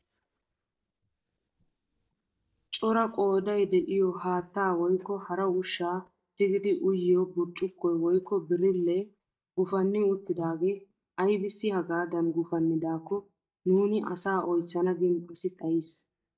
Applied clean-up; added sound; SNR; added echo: neural mask model DeepFilterNet 3.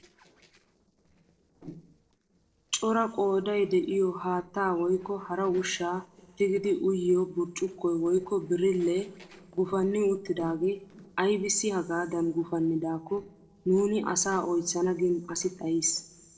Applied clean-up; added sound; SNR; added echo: neural separator model SepFormer DNS4.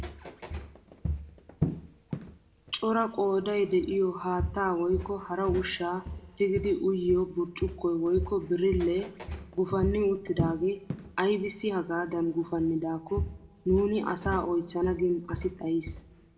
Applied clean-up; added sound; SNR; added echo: none; Walk, footsteps; 9 dB; reverberation time 1.4 s.